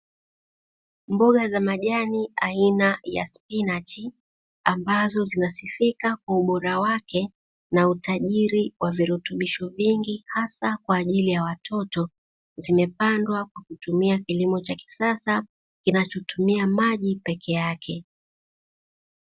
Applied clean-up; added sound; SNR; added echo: none; none; none; none.